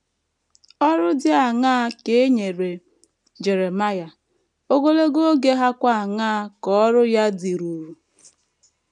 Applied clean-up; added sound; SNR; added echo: none; none; none; none.